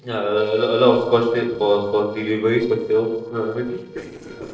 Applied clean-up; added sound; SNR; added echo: neural separator model SepFormer DNS4.